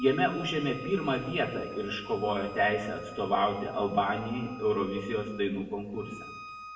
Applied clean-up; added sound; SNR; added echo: none; Bowed string instrument; 16 dB; reverberation time 1.0 s.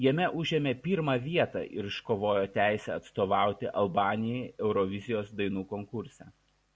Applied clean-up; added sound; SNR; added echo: none; none; none; none.